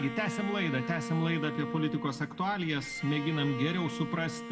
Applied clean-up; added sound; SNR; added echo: none; Bowed string instrument; 7 dB; reverberation time 1.2 s.